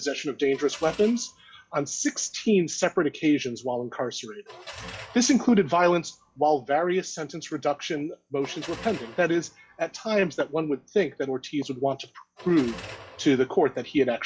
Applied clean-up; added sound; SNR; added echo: classical method log-MMSE.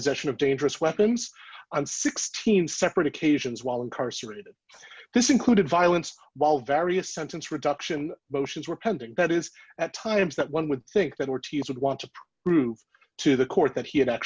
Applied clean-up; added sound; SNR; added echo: none; none; none; none.